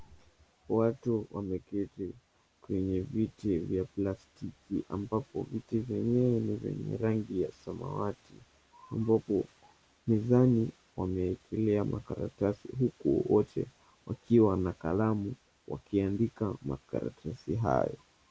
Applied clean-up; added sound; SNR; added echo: none; none; none; none.